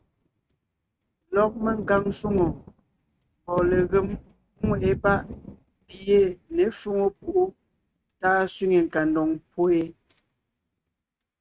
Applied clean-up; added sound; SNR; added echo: neural mask model RNNoise.